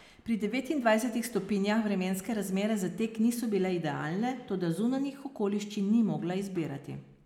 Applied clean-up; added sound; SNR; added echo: none; none; none; none.